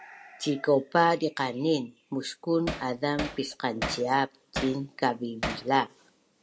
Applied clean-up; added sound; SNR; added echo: none; Hammer; 9 dB; none.